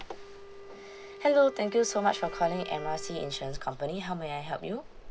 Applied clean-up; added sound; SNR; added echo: none; Wind instrument, woodwind instrument + Ocean; 12 dB; none.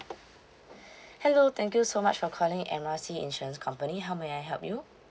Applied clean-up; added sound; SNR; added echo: none; none; none; none.